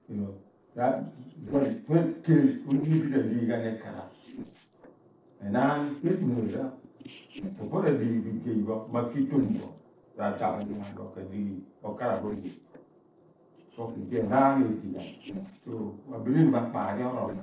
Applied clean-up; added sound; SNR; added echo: neural separator model SepFormer DNS4.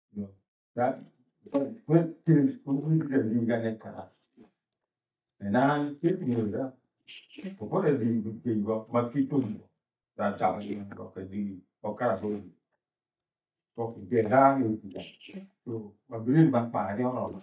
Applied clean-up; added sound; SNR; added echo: neural mask model DeepFilterNet 3.